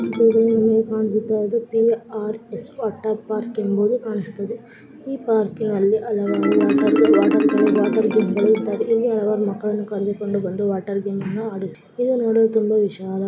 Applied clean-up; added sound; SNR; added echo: none; Marimba, xylophone; 6 dB; none.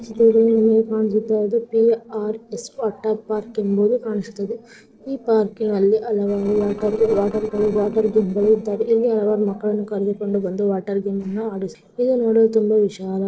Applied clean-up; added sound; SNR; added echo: neural separator model SepFormer DNS4.